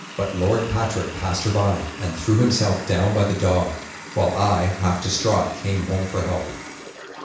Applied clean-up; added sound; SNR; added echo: none; Water tap, faucet; 14 dB; reverberation time 0.7 s.